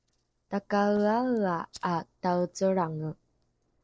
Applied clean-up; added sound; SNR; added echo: neural separator model SepFormer DNS4.